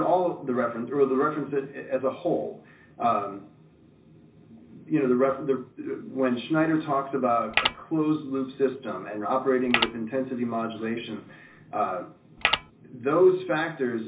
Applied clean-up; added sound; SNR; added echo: none; Mechanisms; -3 dB; reverberation time 0.4 s.